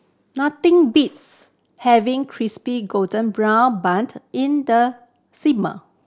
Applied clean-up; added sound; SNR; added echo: none; none; none; none.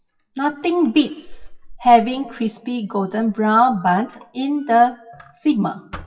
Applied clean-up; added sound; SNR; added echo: classical method WPE with log-MMSE.